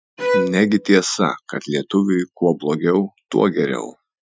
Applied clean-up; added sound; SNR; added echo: classical method Wiener filter.